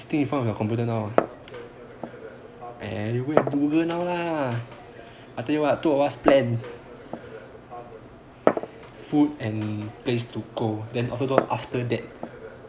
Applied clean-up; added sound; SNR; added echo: none; Glass; 5 dB; none.